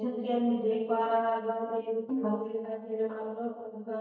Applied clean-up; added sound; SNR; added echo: neural mask model DeepFilterNet 3.